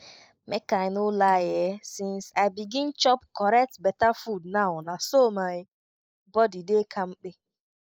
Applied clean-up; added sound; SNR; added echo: neural mask model Resemble Enhance denoiser.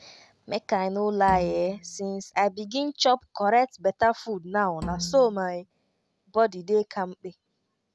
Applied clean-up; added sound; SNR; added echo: none; Bowed string instrument; 11 dB; none.